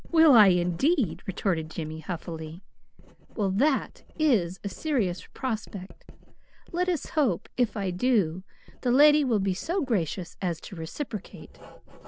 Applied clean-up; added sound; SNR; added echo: none; Writing; 17 dB; none.